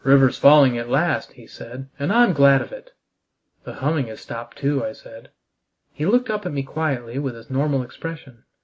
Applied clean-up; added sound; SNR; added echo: none; none; none; none.